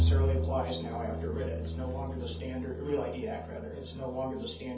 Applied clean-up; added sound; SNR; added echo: none; Bowed string instrument; -3 dB; reverberation time 0.7 s.